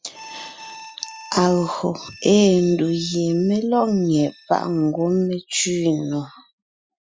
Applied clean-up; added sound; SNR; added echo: classical method Wiener filter.